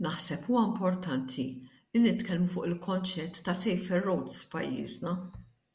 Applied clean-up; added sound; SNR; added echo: none; none; none; none.